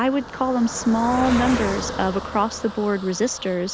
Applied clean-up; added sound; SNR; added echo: none; Car passing by; 9 dB; none.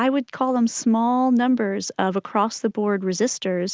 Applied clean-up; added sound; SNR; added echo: none; none; none; none.